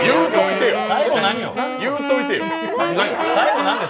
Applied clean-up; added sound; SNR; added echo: none; Wind instrument, woodwind instrument; 6 dB; none.